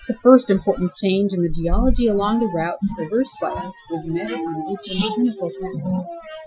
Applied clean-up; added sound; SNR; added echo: classical method Wiener filter.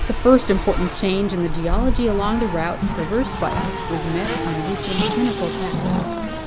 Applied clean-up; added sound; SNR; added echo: none; Race car, auto racing; 1 dB; none.